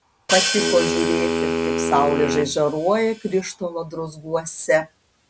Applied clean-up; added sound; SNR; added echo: none; Wind instrument, woodwind instrument + Hi-hat; 1 dB; none.